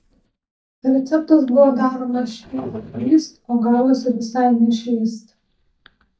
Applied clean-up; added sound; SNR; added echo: neural mask model DeepFilterNet 3.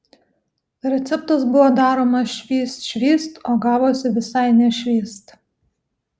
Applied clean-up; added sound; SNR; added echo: none; none; none; none.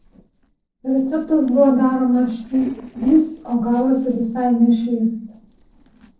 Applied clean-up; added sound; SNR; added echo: neural separator model SepFormer DNS4.